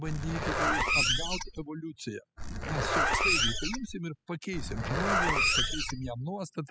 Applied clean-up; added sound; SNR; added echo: classical method spectral subtraction.